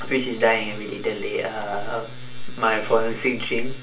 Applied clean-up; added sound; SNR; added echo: none; none; none; reverberation time 0.2 s.